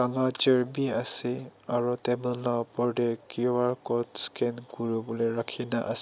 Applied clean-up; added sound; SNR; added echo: none; none; none; none.